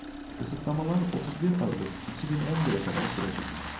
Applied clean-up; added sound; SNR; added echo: none; Engine starting; 7 dB; reverberation time 0.6 s.